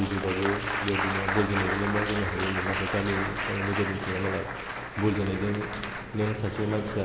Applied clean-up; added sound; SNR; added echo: none; Applause; 3 dB; none.